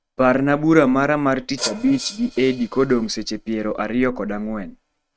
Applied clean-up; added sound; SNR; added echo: neural mask model RNNoise.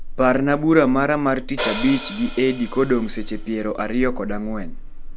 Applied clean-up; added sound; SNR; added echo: none; Buzz + Hi-hat; 6 dB; none.